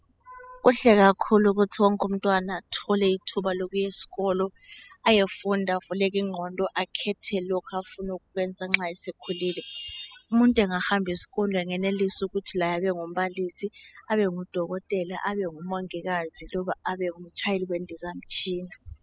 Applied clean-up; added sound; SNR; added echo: classical method spectral subtraction.